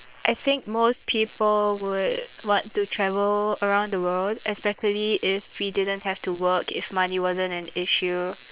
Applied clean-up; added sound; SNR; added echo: neural separator model SepFormer WHAM!.